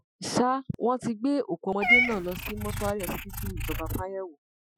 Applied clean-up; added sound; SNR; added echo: classical method Wiener filter.